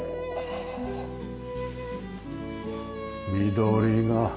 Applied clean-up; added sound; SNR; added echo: none; none; none; none.